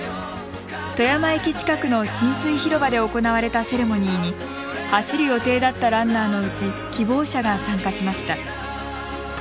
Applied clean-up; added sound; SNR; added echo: none; none; none; none.